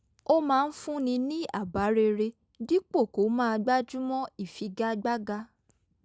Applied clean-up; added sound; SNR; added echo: none; none; none; none.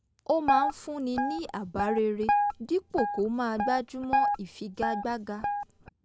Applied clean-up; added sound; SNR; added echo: none; Guitar; 0 dB; none.